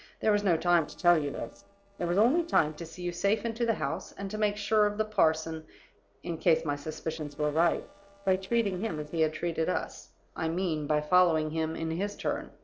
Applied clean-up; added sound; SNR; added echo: neural separator model SepFormer DNS4.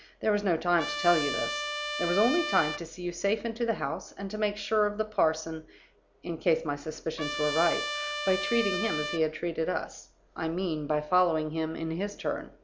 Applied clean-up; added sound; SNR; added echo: none; Trumpet; 5 dB; none.